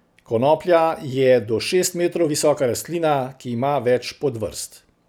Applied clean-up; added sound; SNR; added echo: none; none; none; none.